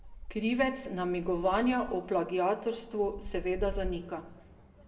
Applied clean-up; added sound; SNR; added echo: none; Gull, seagull; 11 dB; reverberation time 1.0 s.